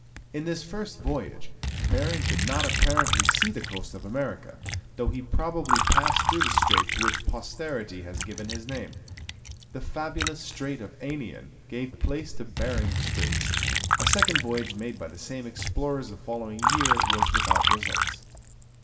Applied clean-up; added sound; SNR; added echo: none; Liquid; -3 dB; reverberation time 2.6 s.